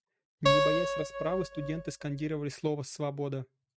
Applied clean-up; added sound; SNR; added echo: neural mask model RNNoise.